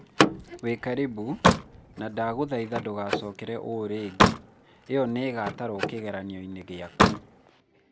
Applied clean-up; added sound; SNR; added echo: none; Slam; -4 dB; none.